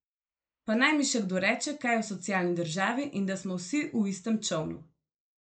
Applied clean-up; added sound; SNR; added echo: neural mask model Resemble Enhance denoiser.